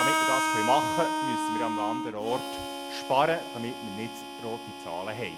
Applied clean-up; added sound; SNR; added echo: none; Harmonica; -1 dB; none.